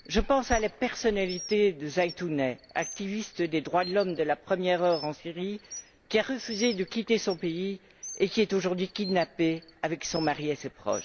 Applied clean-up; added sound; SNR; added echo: none; Bird + Cricket; 18 dB; none.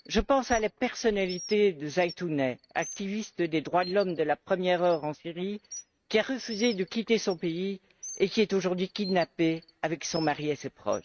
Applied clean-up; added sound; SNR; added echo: neural mask model RNNoise.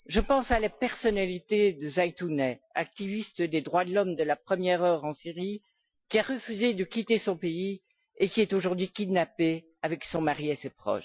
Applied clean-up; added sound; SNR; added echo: classical method Wiener filter.